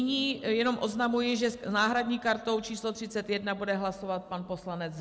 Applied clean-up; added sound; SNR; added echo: none; none; none; none.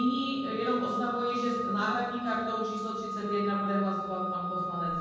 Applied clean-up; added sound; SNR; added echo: none; Organ; 3 dB; reverberation time 1.3 s.